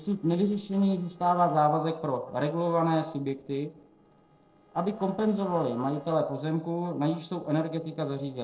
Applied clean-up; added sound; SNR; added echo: neural separator model SepFormer DNS4.